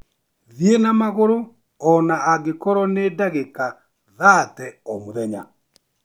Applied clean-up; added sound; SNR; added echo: none; none; none; none.